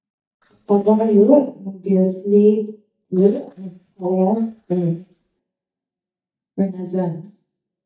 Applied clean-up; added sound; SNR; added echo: neural mask model DeepFilterNet 3.